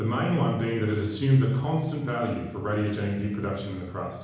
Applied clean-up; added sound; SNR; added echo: none; none; none; reverberation time 1.0 s.